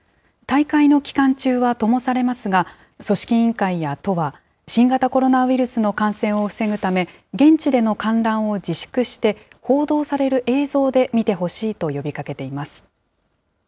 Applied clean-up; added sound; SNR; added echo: none; none; none; none.